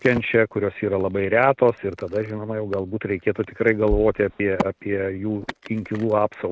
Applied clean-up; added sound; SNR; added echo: neural mask model RNNoise.